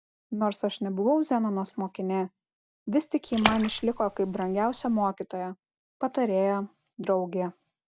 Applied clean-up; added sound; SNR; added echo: none; Splash, splatter; 4 dB; none.